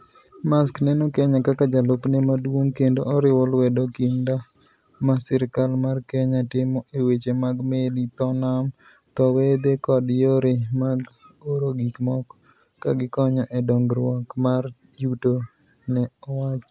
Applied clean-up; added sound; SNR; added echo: none; none; none; none.